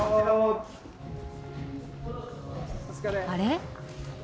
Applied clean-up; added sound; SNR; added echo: none; none; none; none.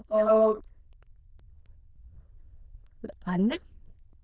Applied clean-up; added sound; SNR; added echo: neural diffusion model UNIVERSE++.